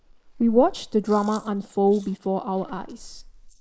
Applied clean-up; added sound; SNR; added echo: neural mask model Resemble Enhance denoiser.